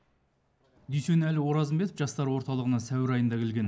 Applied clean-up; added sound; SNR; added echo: none; none; none; none.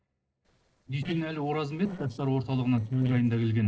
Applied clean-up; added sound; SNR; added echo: neural separator model SepFormer DNS4.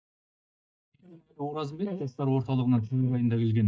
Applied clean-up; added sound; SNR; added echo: neural mask model DeepFilterNet 3.